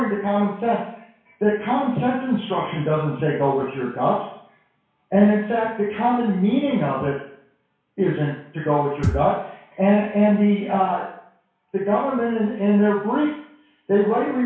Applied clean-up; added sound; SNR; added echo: none; Thump, thud; 6 dB; reverberation time 0.6 s.